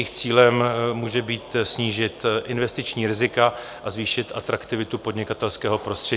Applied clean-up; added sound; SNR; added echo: none; none; none; none.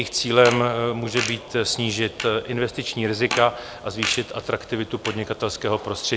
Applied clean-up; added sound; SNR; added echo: none; Fart; 10 dB; none.